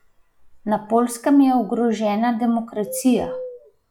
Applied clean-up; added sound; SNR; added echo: classical method log-MMSE.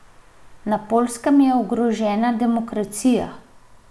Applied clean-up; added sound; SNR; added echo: none; none; none; none.